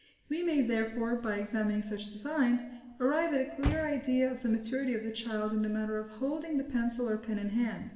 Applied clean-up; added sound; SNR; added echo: none; Motor vehicle (road); 14 dB; reverberation time 0.9 s.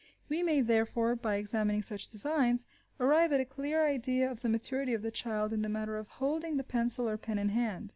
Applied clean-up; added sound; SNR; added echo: none; none; none; none.